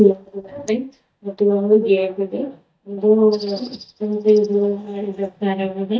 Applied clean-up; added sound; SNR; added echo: neural mask model DeepFilterNet 3.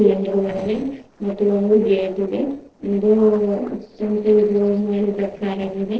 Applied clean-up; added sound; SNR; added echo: neural separator model SepFormer DNS4.